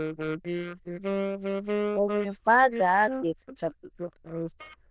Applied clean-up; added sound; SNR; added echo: neural diffusion model UNIVERSE++.